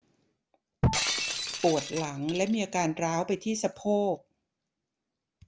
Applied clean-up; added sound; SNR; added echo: none; Shatter; 3 dB; none.